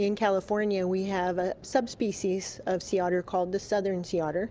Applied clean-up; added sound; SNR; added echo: none; none; none; none.